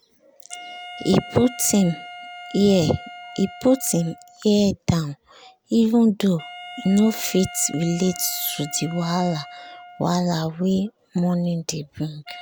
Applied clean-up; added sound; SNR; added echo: none; Wind instrument, woodwind instrument; 18 dB; none.